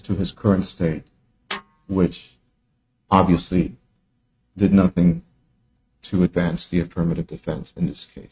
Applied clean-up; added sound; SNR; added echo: neural mask model RNNoise.